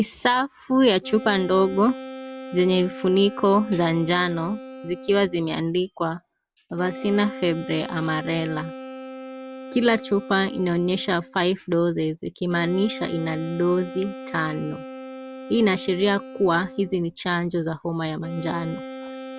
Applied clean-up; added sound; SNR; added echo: none; Wind instrument, woodwind instrument; 14 dB; none.